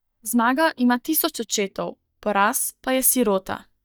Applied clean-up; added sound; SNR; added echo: neural mask model DeepFilterNet 3.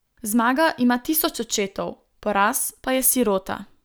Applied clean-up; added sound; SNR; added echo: none; none; none; none.